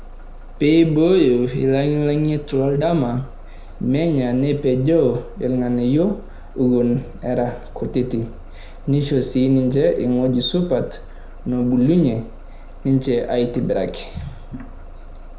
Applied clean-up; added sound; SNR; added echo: none; Bus; 16 dB; reverberation time 0.5 s.